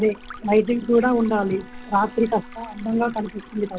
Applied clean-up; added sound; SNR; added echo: none; Bowed string instrument + Stream; 18 dB; none.